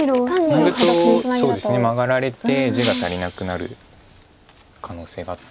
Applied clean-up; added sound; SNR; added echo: none; Shatter; 15 dB; none.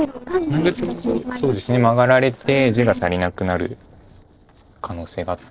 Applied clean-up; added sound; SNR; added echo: neural separator model SepFormer DNS4.